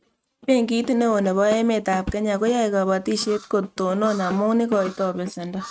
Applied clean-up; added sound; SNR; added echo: neural mask model RNNoise.